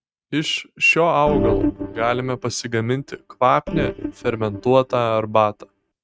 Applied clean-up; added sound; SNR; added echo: neural mask model RNNoise.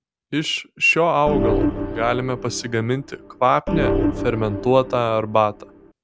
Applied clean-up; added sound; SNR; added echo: none; Organ; 3 dB; none.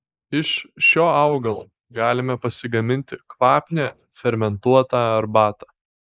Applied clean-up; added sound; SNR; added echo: neural mask model Resemble Enhance denoiser.